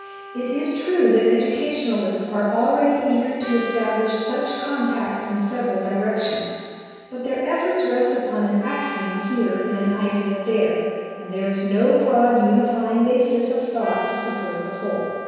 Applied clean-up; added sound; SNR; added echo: none; Trumpet; 16 dB; reverberation time 1.9 s.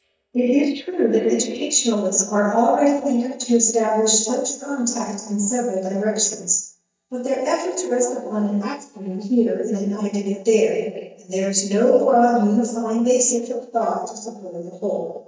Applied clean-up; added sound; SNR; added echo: neural mask model DeepFilterNet 3.